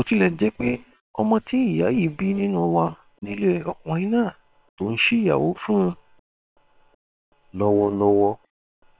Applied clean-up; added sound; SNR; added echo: neural separator model SepFormer WHAM!.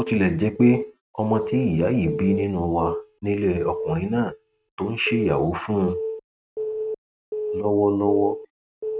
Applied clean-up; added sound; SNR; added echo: neural mask model RNNoise.